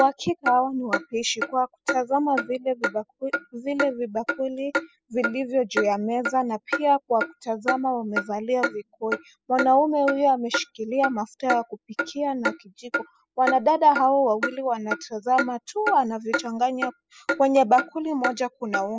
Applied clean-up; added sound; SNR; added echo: classical method spectral subtraction.